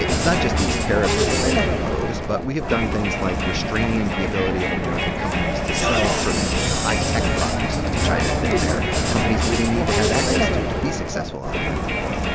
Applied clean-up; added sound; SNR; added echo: none; Crowd; -5 dB; none.